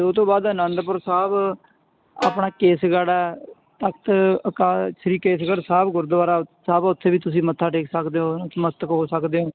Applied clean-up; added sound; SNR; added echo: none; Snare drum; 12 dB; none.